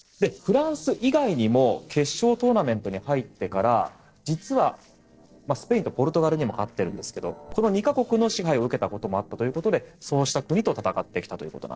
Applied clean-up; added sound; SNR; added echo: neural separator model SepFormer DNS4.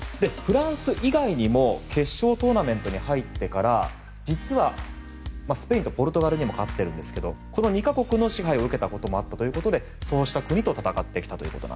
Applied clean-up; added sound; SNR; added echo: none; none; none; none.